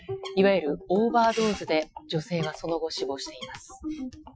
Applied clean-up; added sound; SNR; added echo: classical method Wiener filter.